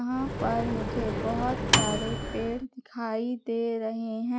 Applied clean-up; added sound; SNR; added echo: none; Microwave oven; -1 dB; none.